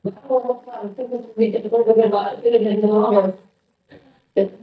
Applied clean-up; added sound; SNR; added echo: neural mask model DeepFilterNet 3.